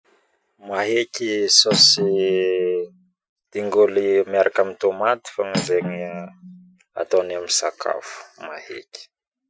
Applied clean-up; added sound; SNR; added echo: classical method Wiener filter.